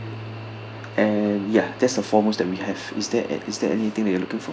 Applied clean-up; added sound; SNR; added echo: none; Bass guitar; 17 dB; none.